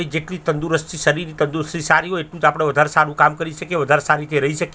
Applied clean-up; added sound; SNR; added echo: none; none; none; none.